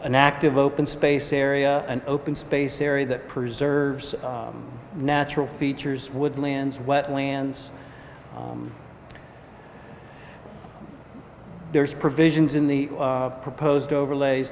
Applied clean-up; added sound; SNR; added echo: none; none; none; none.